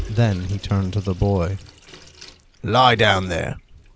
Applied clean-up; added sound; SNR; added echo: none; Sink (filling or washing) / Water tap, faucet; 18 dB; none.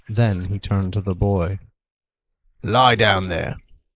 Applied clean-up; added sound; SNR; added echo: neural mask model Resemble Enhance denoiser.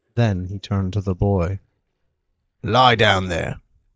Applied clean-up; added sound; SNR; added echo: neural mask model DeepFilterNet 3.